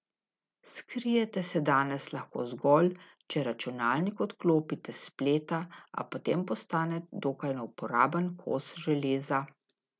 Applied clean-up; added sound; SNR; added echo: none; none; none; none.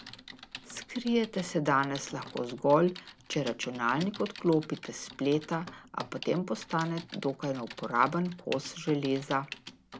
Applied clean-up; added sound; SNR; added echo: none; Typing; 16 dB; none.